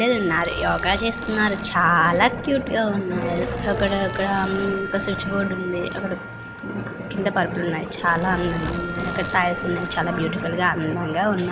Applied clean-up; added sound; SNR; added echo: none; Zipper (clothing) + Wind instrument, woodwind instrument; 11 dB; none.